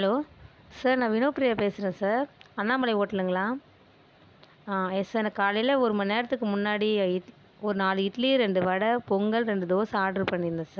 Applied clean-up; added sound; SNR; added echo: none; none; none; none.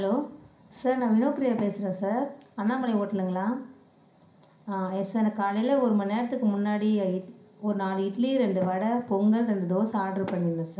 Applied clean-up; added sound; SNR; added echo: none; none; none; reverberation time 0.5 s.